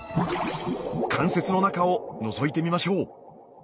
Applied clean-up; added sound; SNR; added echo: none; none; none; none.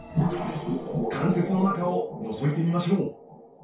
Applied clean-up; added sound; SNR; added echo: none; none; none; reverberation time 0.2 s.